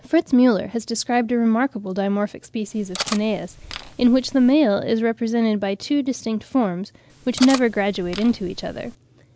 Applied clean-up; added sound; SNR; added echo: none; Cutlery, silverware; 13 dB; none.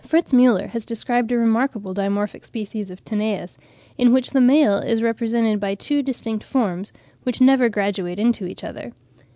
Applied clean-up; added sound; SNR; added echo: none; none; none; none.